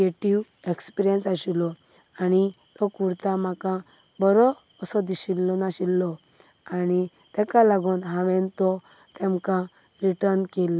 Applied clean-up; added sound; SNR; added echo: none; none; none; none.